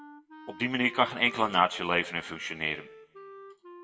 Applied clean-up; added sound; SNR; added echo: none; Wind instrument, woodwind instrument; 18 dB; reverberation time 0.7 s.